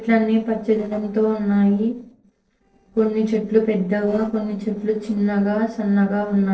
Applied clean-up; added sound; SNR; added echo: neural separator model SepFormer DNS4.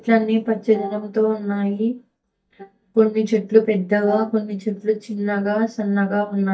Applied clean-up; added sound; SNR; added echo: neural mask model DeepFilterNet 3.